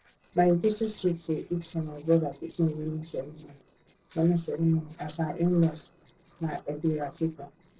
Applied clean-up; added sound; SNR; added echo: neural separator model SepFormer DNS4.